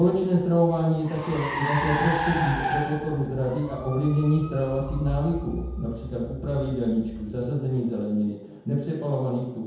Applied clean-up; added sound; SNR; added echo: none; Car; 8 dB; reverberation time 0.9 s.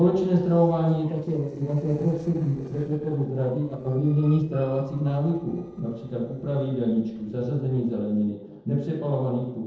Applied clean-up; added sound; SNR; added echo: neural separator model SepFormer DNS4.